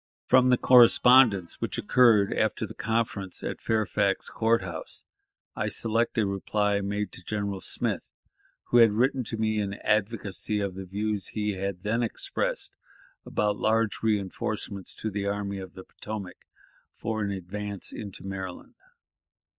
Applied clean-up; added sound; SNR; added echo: neural mask model DeepFilterNet 3.